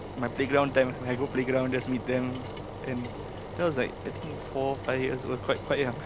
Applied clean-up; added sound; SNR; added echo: none; Engine; 9 dB; none.